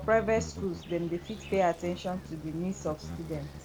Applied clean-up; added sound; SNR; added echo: none; Insect; 11 dB; none.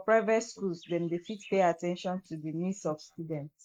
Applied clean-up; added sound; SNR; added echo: neural mask model Resemble Enhance denoiser.